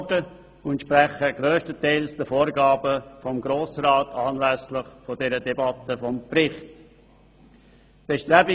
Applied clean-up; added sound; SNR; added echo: none; none; none; none.